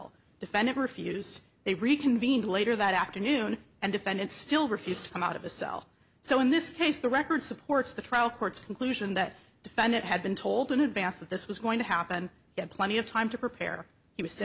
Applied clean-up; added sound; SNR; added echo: none; none; none; none.